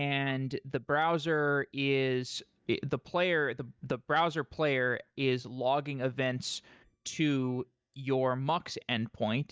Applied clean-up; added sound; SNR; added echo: neural mask model DeepFilterNet 3.